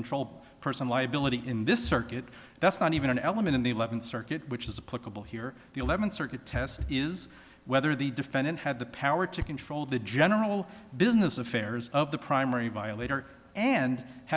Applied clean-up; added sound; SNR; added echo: none; none; none; none.